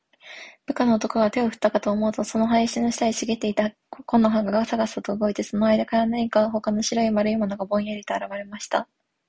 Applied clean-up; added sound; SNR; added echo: none; none; none; none.